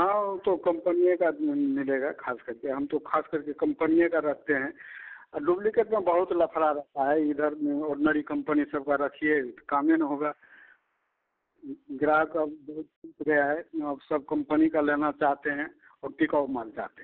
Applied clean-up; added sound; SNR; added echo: neural mask model Resemble Enhance denoiser.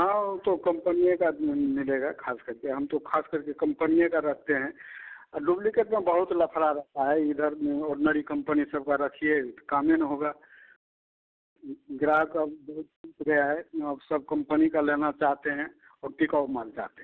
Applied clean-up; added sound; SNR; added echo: none; none; none; none.